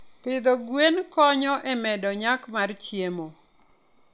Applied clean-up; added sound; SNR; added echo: none; none; none; none.